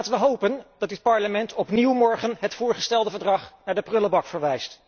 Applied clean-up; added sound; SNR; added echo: none; none; none; none.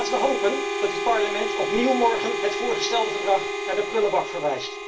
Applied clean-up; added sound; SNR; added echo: none; Harmonica; 3 dB; reverberation time 0.2 s.